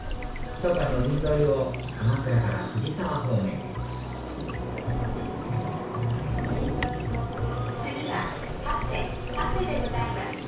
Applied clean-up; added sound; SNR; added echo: none; Stream / Bird vocalization, bird call, bird song; 6 dB; reverberation time 0.6 s.